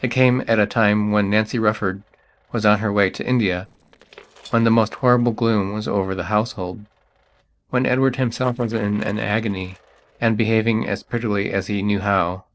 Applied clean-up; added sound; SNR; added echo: neural separator model SepFormer DNS4.